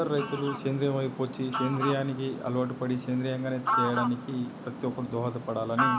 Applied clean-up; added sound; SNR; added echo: none; Fowl; 4 dB; none.